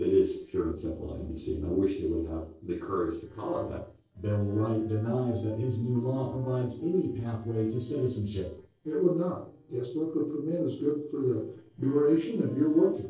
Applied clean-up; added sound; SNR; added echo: neural separator model SepFormer DNS4.